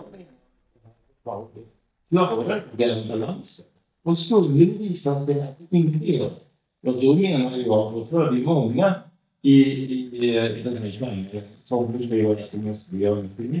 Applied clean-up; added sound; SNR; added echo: neural mask model DeepFilterNet 3.